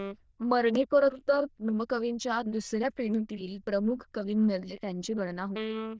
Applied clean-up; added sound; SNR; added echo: neural diffusion model UNIVERSE++.